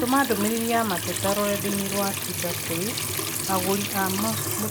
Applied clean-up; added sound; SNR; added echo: none; Trickle, dribble / Sink (filling or washing) / Water tap, faucet; 2 dB; none.